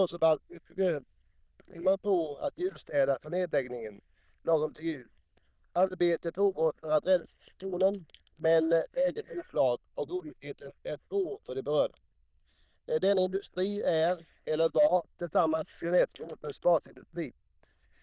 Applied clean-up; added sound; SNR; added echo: neural diffusion model UNIVERSE++.